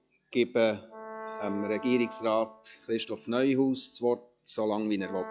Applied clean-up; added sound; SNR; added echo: classical method log-MMSE.